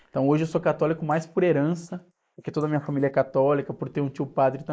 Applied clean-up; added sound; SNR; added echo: neural mask model Resemble Enhance denoiser.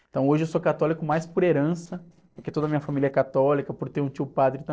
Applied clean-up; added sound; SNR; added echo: neural separator model SepFormer DNS4.